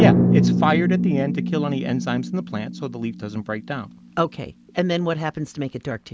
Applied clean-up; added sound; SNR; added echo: none; Drum; -1 dB; none.